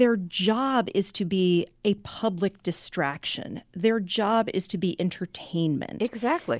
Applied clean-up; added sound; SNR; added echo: none; none; none; none.